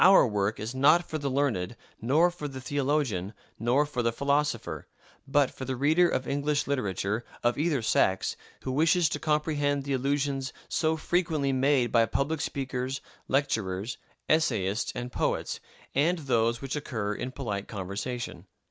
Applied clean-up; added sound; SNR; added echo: none; none; none; none.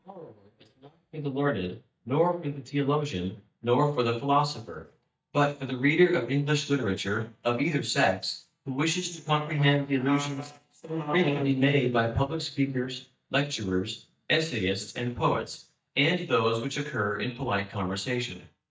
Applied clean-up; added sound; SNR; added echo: neural mask model DeepFilterNet 3.